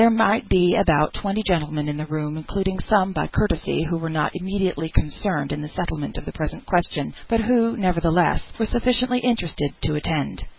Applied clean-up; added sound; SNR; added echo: none; none; none; none.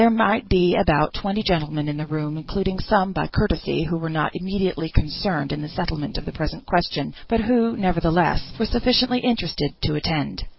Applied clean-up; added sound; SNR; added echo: neural separator model SepFormer DNS4.